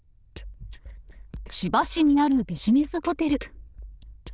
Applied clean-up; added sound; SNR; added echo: neural diffusion model UNIVERSE++.